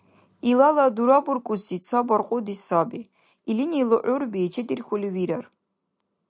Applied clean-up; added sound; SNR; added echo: none; none; none; none.